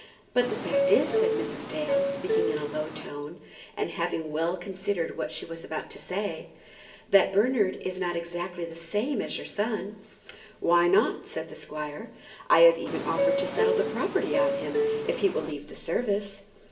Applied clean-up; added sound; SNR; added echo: none; Subway, metro, underground; -1 dB; reverberation time 0.7 s.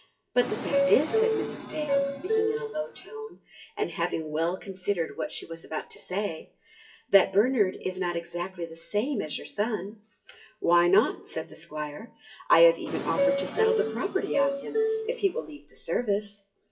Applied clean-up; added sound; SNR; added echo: classical method WPE with log-MMSE.